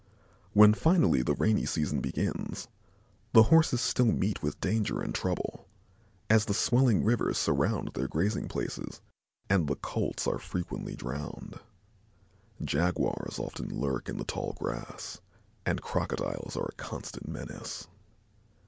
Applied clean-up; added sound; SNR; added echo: none; none; none; none.